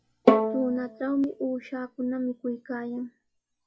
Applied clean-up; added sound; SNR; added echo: classical method log-MMSE.